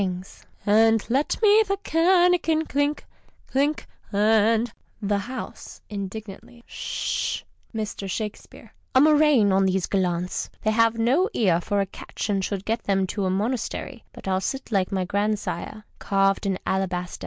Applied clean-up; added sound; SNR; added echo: none; none; none; none.